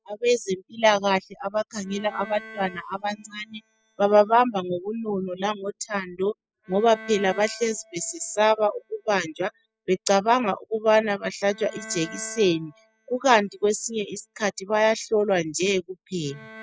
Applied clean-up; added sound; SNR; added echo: classical method spectral subtraction.